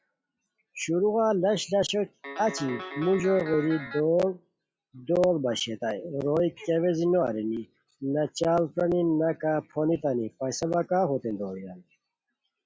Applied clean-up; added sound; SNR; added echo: classical method log-MMSE.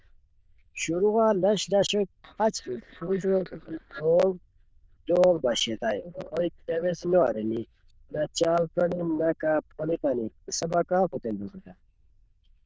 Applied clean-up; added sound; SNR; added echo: neural diffusion model UNIVERSE++.